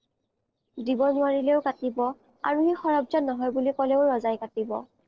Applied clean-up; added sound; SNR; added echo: neural separator model SepFormer DNS4.